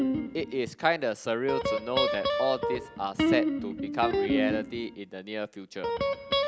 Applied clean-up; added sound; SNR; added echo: none; Guitar; -2 dB; none.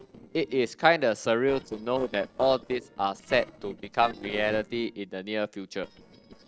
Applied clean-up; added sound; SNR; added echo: neural separator model SepFormer DNS4.